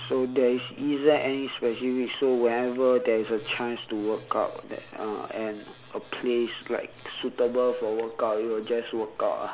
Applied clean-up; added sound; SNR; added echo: none; none; none; none.